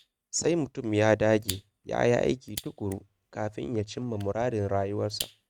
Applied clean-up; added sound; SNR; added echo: neural mask model RNNoise.